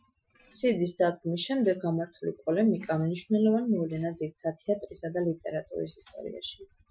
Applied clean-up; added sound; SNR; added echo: classical method Wiener filter.